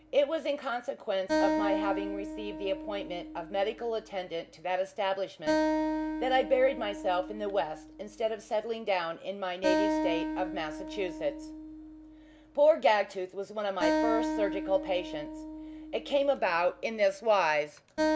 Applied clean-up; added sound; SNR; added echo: none; Acoustic guitar; 4 dB; none.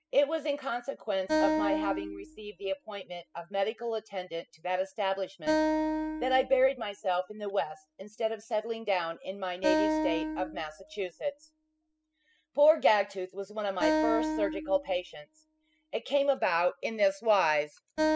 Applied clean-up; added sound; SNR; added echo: classical method spectral subtraction.